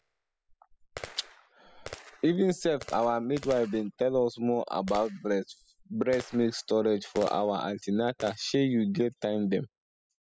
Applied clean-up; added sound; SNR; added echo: classical method spectral subtraction.